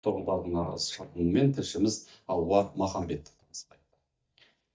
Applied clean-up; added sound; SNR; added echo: neural mask model DeepFilterNet 3.